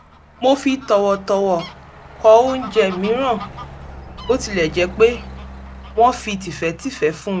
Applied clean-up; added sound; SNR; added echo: none; Truck + Fowl; 17 dB; none.